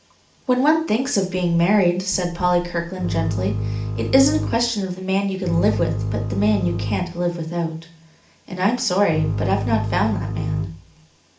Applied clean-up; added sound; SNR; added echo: none; Bowed string instrument; 3 dB; reverberation time 0.4 s.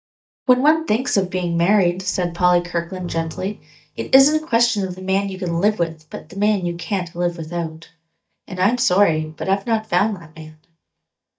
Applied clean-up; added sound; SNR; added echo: neural mask model DeepFilterNet 3.